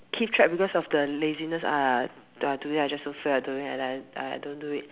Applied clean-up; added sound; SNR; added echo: none; none; none; none.